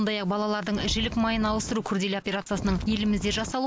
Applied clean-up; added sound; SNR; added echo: none; Wind; 8 dB; none.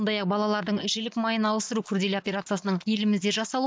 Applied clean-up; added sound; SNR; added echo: neural mask model DeepFilterNet 3.